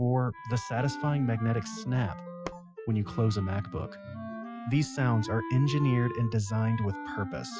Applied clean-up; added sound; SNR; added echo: classical method Wiener filter.